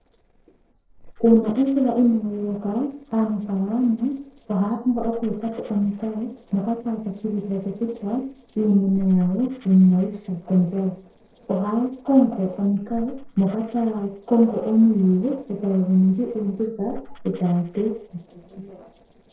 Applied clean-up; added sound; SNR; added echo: neural separator model SepFormer DNS4.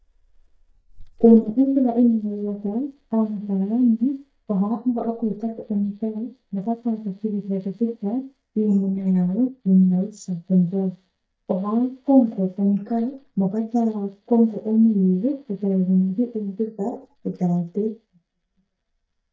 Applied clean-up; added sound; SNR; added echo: neural mask model DeepFilterNet 3.